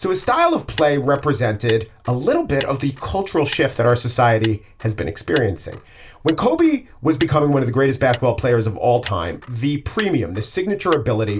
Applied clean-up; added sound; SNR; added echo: none; Motor vehicle (road); 20 dB; reverberation time 0.2 s.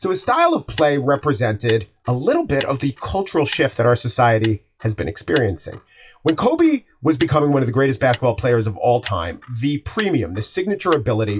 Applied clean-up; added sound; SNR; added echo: classical method WPE with log-MMSE.